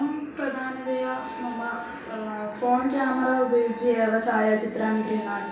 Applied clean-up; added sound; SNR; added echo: none; Wind instrument, woodwind instrument; 15 dB; reverberation time 0.6 s.